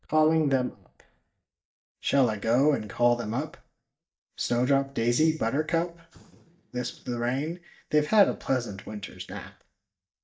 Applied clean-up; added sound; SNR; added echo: neural mask model DeepFilterNet 3.